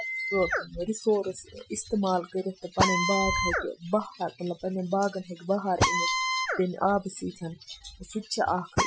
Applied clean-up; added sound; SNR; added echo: classical method Wiener filter.